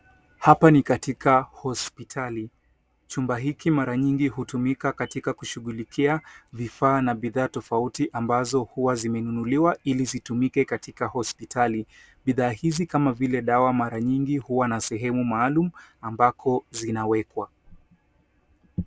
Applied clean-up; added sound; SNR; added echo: none; none; none; none.